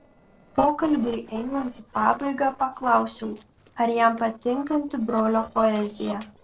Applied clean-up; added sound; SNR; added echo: neural separator model SepFormer DNS4.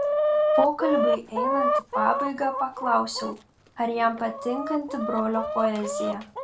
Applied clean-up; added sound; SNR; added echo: none; Chicken, rooster; 0 dB; reverberation time 0.3 s.